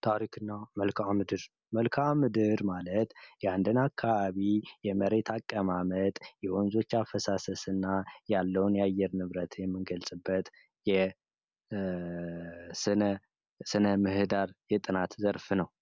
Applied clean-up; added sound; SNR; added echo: none; none; none; none.